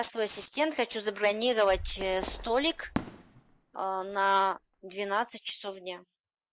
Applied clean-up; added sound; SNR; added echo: none; Fireworks; 11 dB; none.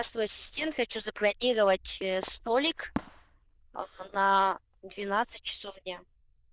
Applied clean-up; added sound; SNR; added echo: neural diffusion model UNIVERSE++.